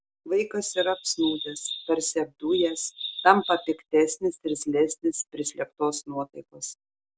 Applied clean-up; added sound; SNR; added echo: none; Bird vocalization, bird call, bird song; 11 dB; none.